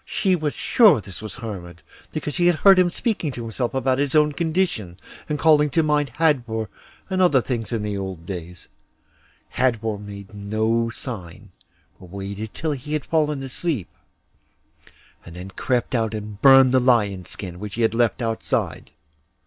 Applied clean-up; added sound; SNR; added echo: none; none; none; none.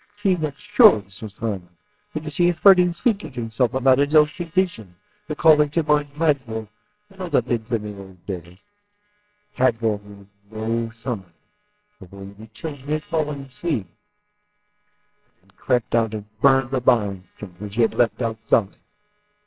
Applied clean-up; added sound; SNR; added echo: neural separator model SepFormer WHAMR!.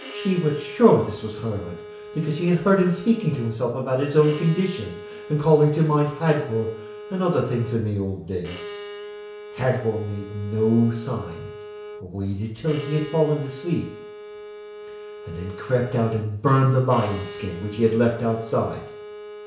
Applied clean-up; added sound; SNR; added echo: none; Bowed string instrument; 15 dB; reverberation time 0.6 s.